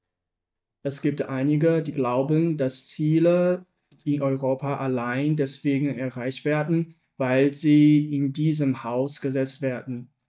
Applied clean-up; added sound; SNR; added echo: neural mask model DeepFilterNet 3.